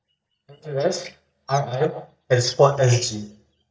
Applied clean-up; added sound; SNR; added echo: neural mask model DeepFilterNet 3.